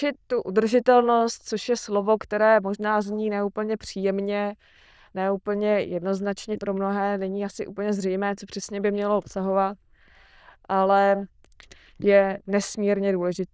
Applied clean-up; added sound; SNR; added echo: neural diffusion model UNIVERSE++.